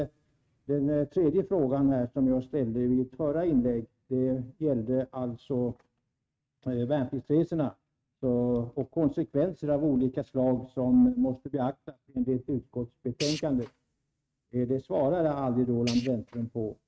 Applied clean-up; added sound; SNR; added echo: neural mask model RNNoise.